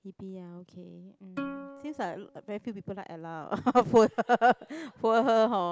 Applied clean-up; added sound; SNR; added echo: none; Plucked string instrument; 16 dB; none.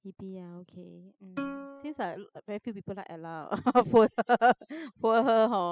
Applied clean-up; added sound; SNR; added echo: classical method spectral subtraction.